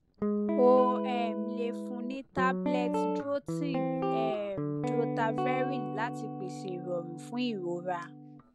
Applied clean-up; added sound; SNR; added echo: none; Guitar; 0 dB; none.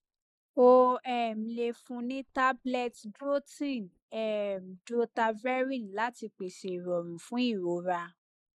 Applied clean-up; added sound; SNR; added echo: neural mask model Resemble Enhance denoiser.